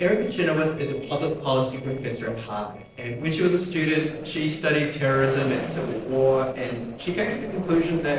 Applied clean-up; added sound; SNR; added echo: neural separator model SepFormer DNS4.